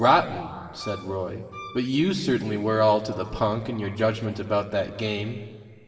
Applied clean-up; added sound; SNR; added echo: none; Wind instrument, woodwind instrument; 18 dB; reverberation time 2.2 s.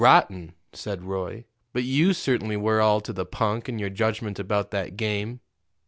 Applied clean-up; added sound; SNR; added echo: none; none; none; none.